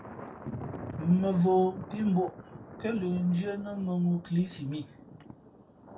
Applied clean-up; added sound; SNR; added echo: none; Thunder; 13 dB; reverberation time 0.2 s.